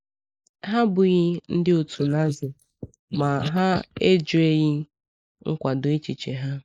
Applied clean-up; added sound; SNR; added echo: neural mask model Resemble Enhance denoiser.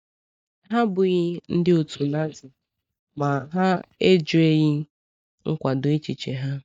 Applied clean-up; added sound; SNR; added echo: neural mask model DeepFilterNet 3.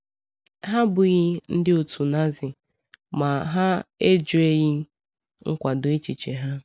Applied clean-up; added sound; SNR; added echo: none; none; none; none.